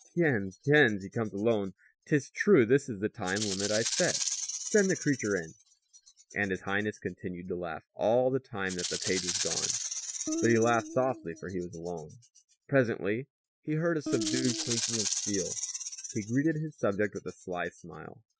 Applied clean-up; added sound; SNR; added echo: classical method Wiener filter.